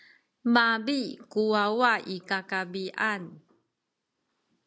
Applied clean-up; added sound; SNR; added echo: none; none; none; none.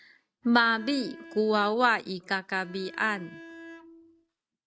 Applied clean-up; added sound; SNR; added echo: neural mask model RNNoise.